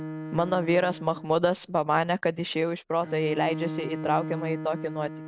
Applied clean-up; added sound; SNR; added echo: none; Bowed string instrument; 10 dB; none.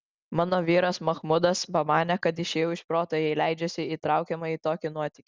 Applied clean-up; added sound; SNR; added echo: none; none; none; none.